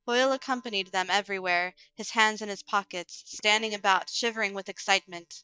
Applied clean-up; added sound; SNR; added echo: neural mask model DeepFilterNet 3.